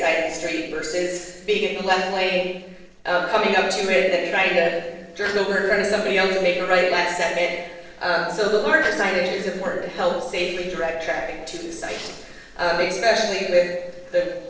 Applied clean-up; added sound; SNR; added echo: neural separator model SepFormer DNS4.